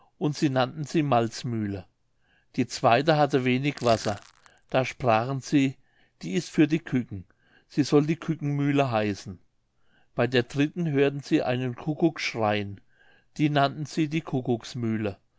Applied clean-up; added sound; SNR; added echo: none; Crushing; 17 dB; none.